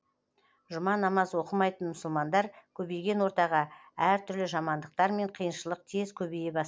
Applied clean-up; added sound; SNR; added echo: none; none; none; none.